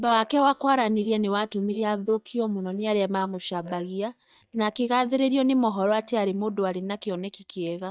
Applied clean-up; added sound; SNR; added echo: neural mask model DeepFilterNet 3.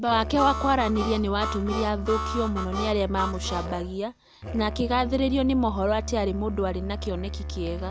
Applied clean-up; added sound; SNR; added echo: none; Harmonica + Musical instrument; 5 dB; none.